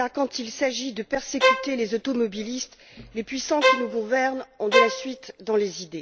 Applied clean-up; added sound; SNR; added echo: none; Bowed string instrument; -3 dB; none.